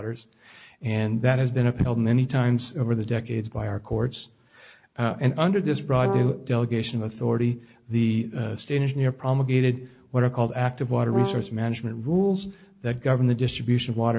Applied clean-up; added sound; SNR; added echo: none; Brass instrument; 6 dB; none.